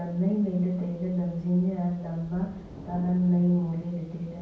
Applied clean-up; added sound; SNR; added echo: none; Thunder / Rain; 19 dB; reverberation time 0.9 s.